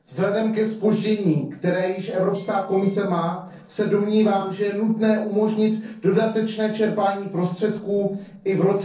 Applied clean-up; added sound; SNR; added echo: neural separator model SepFormer DNS4.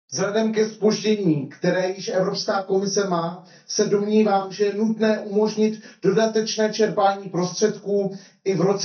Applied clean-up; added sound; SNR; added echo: neural mask model DeepFilterNet 3.